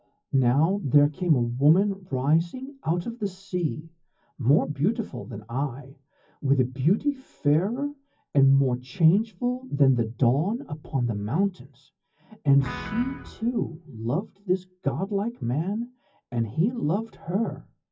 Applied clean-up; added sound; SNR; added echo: classical method WPE with log-MMSE.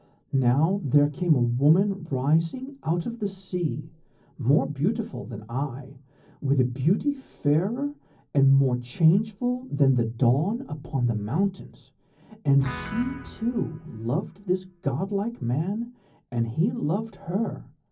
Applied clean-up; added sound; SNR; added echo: none; Guitar; 14 dB; reverberation time 0.4 s.